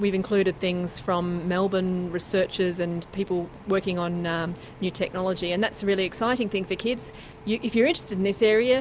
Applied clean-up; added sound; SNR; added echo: none; none; none; none.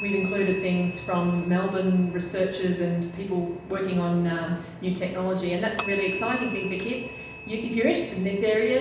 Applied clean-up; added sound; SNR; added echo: none; Bell; 9 dB; reverberation time 0.9 s.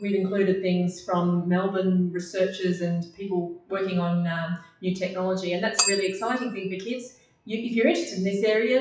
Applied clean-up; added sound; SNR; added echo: classical method WPE with log-MMSE.